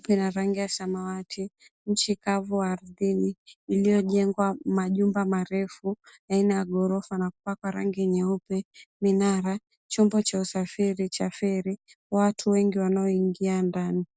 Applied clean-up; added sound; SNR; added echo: none; none; none; none.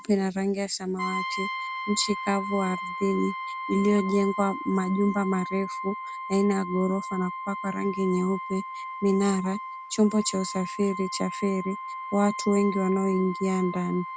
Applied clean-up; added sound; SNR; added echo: none; Brass instrument; 8 dB; none.